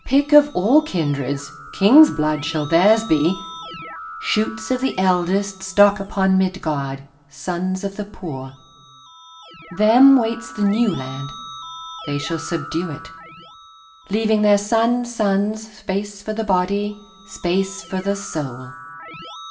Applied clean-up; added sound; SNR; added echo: none; Keyboard (musical); 18 dB; reverberation time 0.5 s.